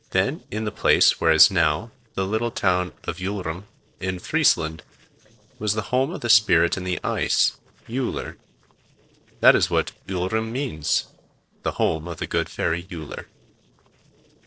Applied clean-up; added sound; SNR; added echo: neural separator model SepFormer DNS4.